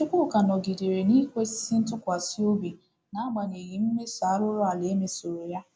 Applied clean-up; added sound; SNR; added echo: none; none; none; none.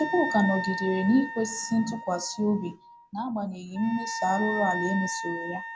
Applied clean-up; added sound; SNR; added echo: none; Wind instrument, woodwind instrument; 7 dB; none.